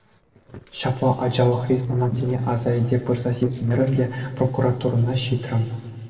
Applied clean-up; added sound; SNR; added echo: neural separator model SepFormer DNS4.